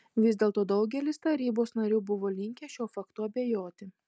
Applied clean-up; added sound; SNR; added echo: none; none; none; none.